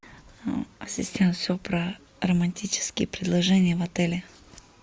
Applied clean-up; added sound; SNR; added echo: none; none; none; none.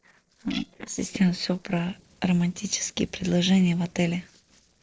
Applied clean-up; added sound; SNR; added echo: neural separator model SepFormer DNS4.